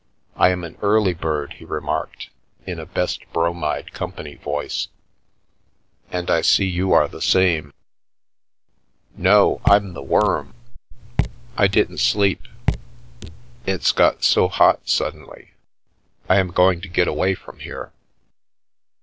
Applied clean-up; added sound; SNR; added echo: none; Raindrop / Drip; 5 dB; none.